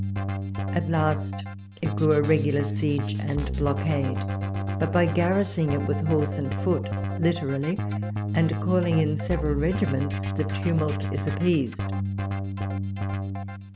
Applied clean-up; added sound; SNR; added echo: none; Keyboard (musical); 1 dB; none.